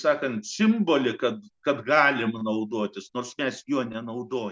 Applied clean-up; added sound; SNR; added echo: none; none; none; none.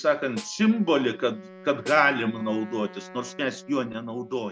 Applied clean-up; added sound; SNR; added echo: none; Snare drum + Wind instrument, woodwind instrument; 18 dB; none.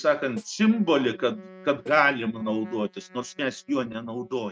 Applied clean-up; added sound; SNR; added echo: neural mask model RNNoise.